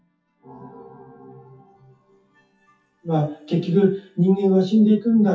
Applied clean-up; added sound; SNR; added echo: classical method WPE with log-MMSE.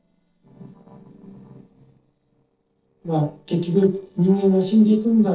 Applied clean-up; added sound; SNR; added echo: neural separator model SepFormer DNS4.